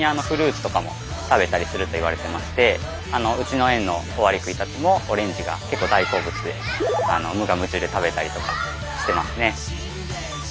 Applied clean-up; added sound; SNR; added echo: none; none; none; none.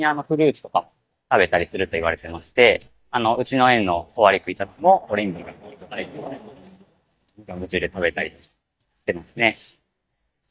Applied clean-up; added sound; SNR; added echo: neural mask model DeepFilterNet 3.